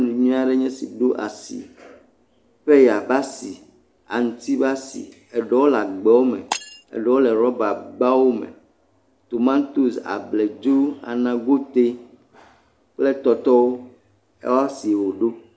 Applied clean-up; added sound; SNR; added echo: none; Shatter; 17 dB; none.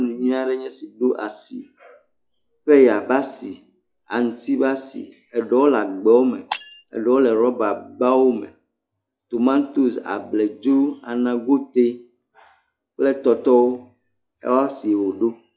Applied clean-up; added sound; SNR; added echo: classical method log-MMSE.